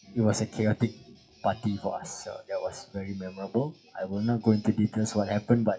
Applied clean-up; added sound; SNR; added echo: classical method WPE with log-MMSE.